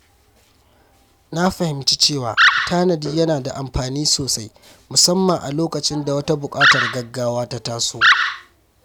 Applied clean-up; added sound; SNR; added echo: none; Animal; -4 dB; none.